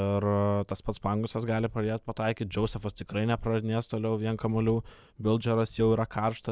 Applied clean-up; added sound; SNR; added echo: none; none; none; none.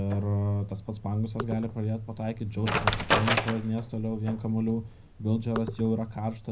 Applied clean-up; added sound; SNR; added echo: none; Wood; 5 dB; reverberation time 0.4 s.